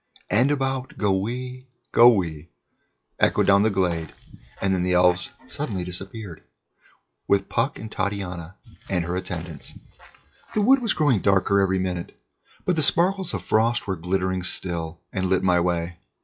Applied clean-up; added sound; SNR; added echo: classical method log-MMSE.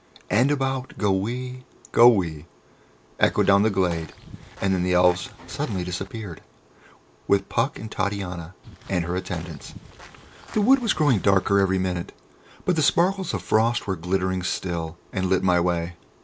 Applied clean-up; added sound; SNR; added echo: none; Walk, footsteps / Bird vocalization, bird call, bird song; 19 dB; none.